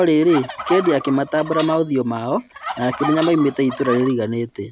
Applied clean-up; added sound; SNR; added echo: none; Fowl + Cutlery, silverware; 10 dB; none.